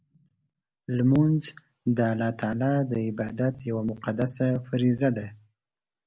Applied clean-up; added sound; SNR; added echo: none; none; none; none.